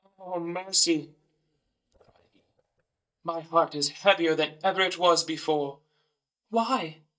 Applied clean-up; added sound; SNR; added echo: neural mask model DeepFilterNet 3.